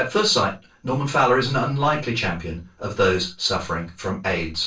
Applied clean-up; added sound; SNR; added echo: none; none; none; reverberation time 0.2 s.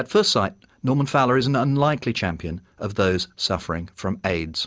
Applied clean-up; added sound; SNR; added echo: none; none; none; none.